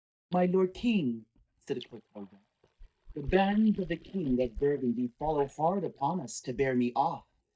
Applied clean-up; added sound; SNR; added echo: neural mask model DeepFilterNet 3.